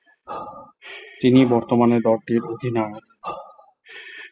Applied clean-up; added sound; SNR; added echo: classical method spectral subtraction.